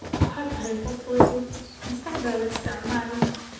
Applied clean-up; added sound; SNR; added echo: none; Run; -2 dB; reverberation time 1.0 s.